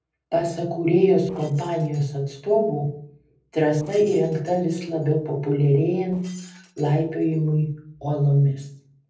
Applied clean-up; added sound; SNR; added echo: neural separator model SepFormer DNS4.